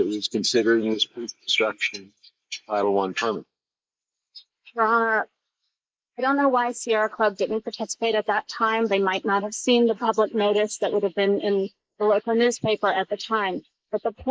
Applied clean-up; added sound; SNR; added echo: neural mask model Resemble Enhance denoiser.